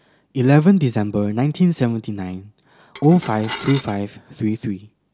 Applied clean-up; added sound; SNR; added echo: none; Dishes, pots, and pans / Glass; 13 dB; none.